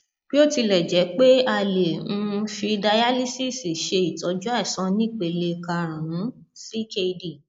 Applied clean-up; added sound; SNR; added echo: neural mask model Resemble Enhance denoiser.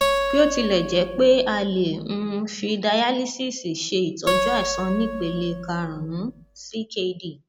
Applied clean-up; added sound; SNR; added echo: none; Acoustic guitar; 5 dB; none.